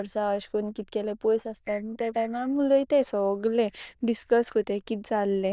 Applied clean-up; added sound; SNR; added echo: neural diffusion model UNIVERSE++.